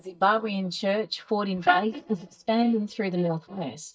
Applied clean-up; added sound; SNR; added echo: neural mask model DeepFilterNet 3.